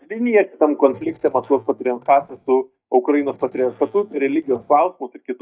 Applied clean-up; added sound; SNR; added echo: neural mask model DeepFilterNet 3.